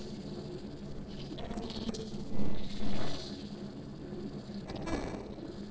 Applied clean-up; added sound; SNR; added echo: neural separator model SepFormer DNS4.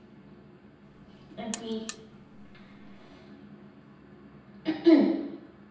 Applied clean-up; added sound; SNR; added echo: none; Alarm; 16 dB; reverberation time 0.9 s.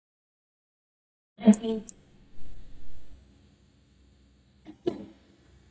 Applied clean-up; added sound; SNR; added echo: neural mask model DeepFilterNet 3.